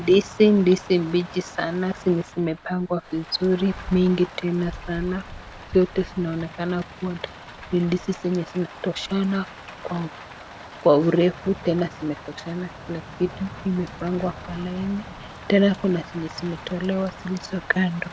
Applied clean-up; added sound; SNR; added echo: none; Rain; 15 dB; none.